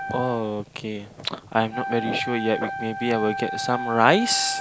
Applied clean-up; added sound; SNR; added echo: none; Wind instrument, woodwind instrument; 7 dB; none.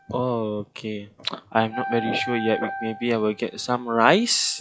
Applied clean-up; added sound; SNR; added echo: classical method log-MMSE.